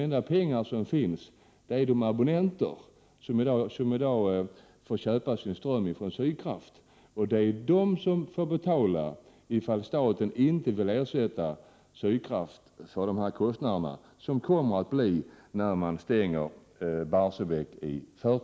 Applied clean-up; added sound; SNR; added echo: none; none; none; none.